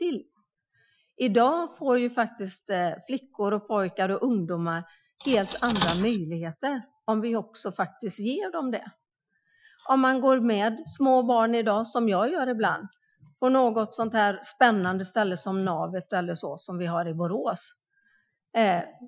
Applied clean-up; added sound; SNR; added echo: classical method Wiener filter.